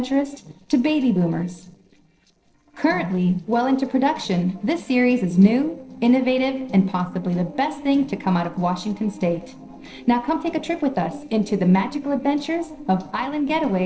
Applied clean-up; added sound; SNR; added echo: neural separator model SepFormer DNS4.